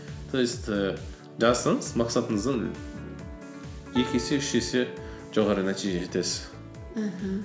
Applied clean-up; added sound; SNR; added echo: none; Piano; 11 dB; none.